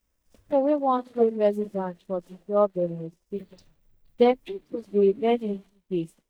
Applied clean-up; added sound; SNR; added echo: neural mask model DeepFilterNet 3.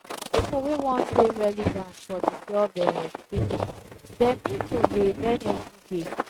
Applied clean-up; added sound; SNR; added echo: neural mask model RNNoise.